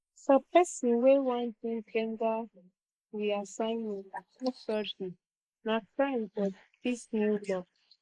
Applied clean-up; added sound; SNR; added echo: neural mask model Resemble Enhance denoiser.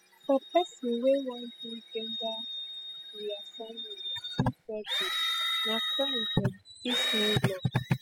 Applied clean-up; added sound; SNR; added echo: classical method spectral subtraction.